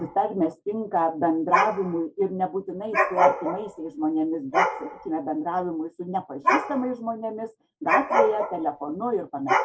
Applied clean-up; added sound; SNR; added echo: none; Dog; 1 dB; none.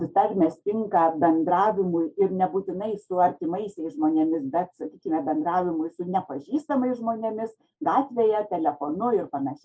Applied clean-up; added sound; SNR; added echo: none; none; none; none.